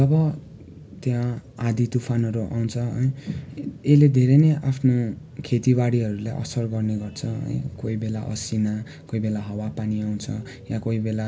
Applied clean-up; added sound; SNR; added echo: none; none; none; none.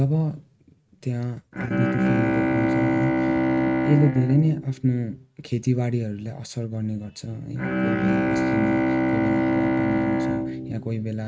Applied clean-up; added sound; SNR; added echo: neural mask model RNNoise.